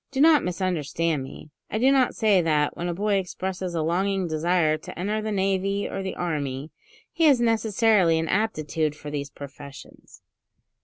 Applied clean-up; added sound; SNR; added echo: none; none; none; none.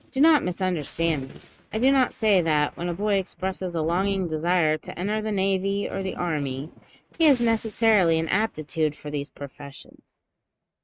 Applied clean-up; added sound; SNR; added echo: neural mask model RNNoise.